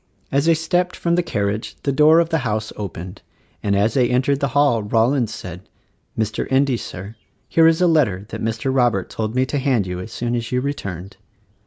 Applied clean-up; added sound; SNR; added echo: none; none; none; none.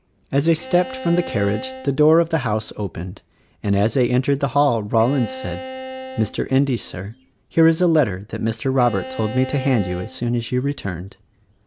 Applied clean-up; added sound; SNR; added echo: none; Bowed string instrument; 13 dB; none.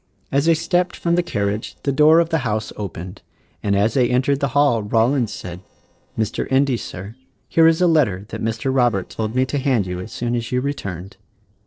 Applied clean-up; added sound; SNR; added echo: neural separator model SepFormer DNS4.